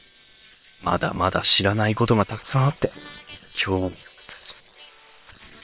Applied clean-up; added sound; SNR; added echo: neural separator model SepFormer WHAM!.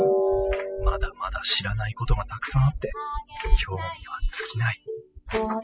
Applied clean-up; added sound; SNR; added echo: classical method spectral subtraction.